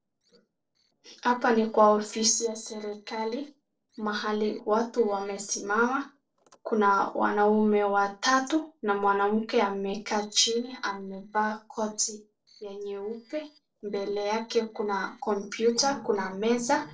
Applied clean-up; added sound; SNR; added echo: neural separator model SepFormer DNS4.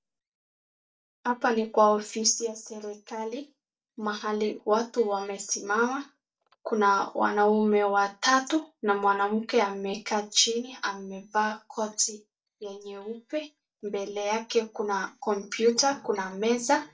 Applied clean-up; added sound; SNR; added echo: neural mask model DeepFilterNet 3.